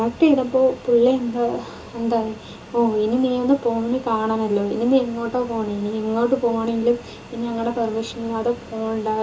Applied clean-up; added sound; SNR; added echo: none; Fixed-wing aircraft, airplane; 18 dB; reverberation time 0.2 s.